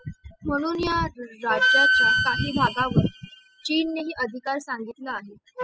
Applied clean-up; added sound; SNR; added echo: classical method spectral subtraction.